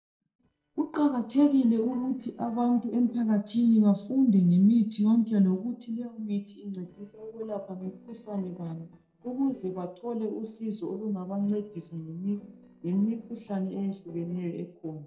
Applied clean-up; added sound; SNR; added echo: neural separator model SepFormer DNS4.